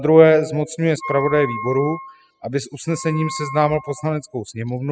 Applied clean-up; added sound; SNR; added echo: classical method spectral subtraction.